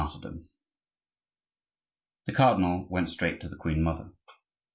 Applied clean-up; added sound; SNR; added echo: none; none; none; none.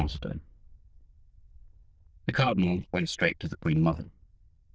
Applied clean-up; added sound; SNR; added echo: neural diffusion model UNIVERSE++.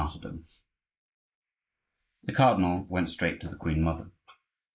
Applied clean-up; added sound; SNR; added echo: neural mask model Resemble Enhance denoiser.